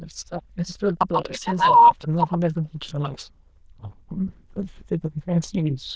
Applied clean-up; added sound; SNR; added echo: neural diffusion model UNIVERSE++.